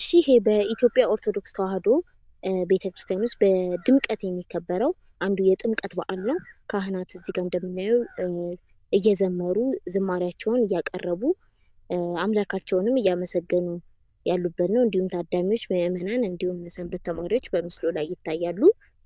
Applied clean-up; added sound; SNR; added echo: neural diffusion model UNIVERSE++.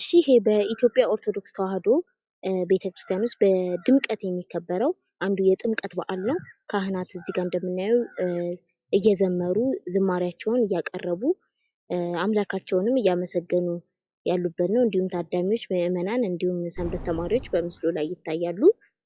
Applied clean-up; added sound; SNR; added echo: classical method log-MMSE.